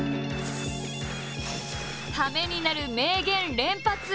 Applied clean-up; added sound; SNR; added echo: none; Acoustic guitar / Strum; 7 dB; none.